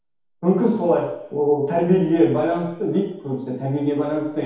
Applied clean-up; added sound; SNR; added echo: none; none; none; reverberation time 2.2 s.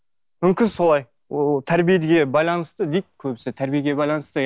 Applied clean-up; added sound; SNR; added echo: none; none; none; none.